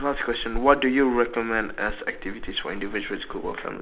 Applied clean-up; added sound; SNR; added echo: neural mask model Resemble Enhance denoiser.